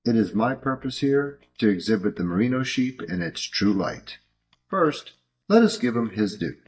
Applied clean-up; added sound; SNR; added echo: neural mask model DeepFilterNet 3.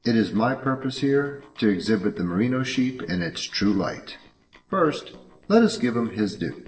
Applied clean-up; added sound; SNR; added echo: neural separator model SepFormer DNS4.